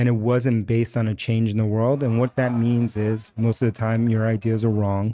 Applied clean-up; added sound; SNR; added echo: neural mask model RNNoise.